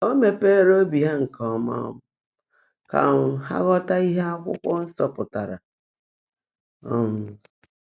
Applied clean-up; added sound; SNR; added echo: none; none; none; none.